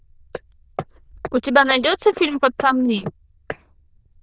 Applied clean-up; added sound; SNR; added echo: neural diffusion model UNIVERSE++.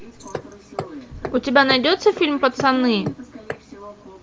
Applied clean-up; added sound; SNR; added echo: none; Hammer; 12 dB; none.